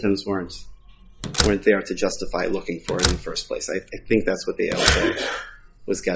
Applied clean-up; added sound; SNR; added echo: classical method log-MMSE.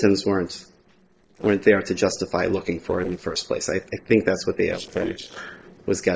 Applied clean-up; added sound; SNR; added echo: neural separator model SepFormer DNS4.